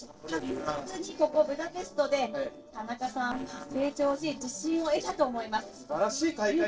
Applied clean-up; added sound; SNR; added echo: neural separator model SepFormer DNS4.